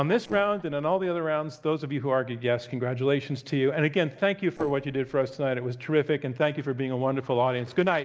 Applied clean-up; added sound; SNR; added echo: neural separator model SepFormer DNS4.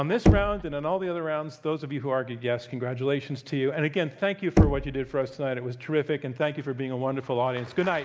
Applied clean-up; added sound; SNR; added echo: none; Knock; 1 dB; none.